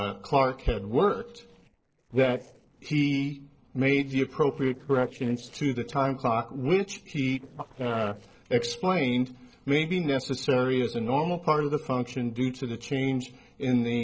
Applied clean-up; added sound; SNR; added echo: neural separator model SepFormer DNS4.